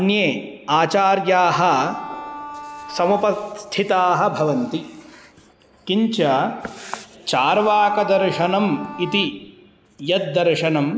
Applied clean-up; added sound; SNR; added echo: none; Bowed string instrument; 13 dB; none.